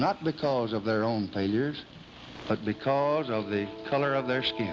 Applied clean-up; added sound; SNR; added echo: none; none; none; none.